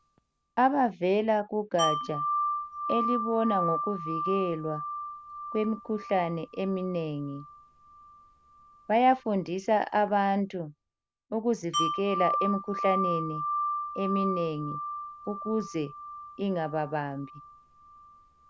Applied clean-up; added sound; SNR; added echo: none; Wind chime; 5 dB; none.